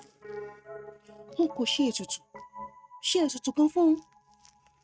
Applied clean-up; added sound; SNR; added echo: neural mask model RNNoise.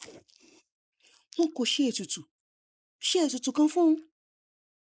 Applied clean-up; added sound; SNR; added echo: neural mask model Resemble Enhance denoiser.